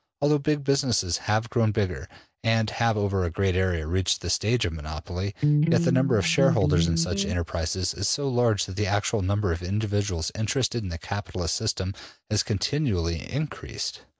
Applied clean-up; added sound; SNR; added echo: none; Electric guitar; -1 dB; none.